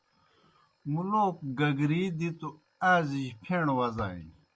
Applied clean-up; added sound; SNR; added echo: none; none; none; none.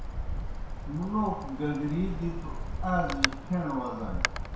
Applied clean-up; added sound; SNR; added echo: none; Wind; 1 dB; reverberation time 0.7 s.